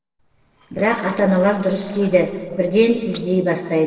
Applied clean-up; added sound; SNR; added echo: neural separator model SepFormer DNS4.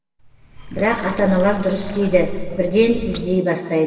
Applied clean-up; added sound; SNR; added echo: none; Water; 9 dB; reverberation time 2.3 s.